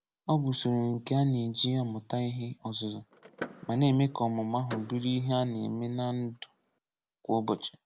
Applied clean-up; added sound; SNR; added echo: none; Door / Car; 17 dB; none.